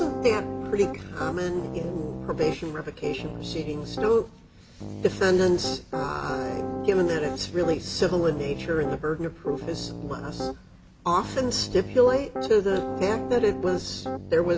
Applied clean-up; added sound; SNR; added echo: none; Piano; 7 dB; none.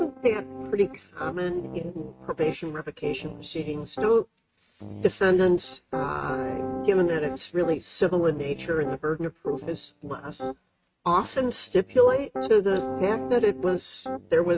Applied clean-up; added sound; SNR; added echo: neural mask model RNNoise.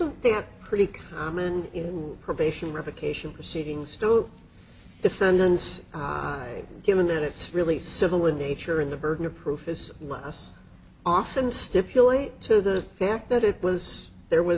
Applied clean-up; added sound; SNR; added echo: none; none; none; none.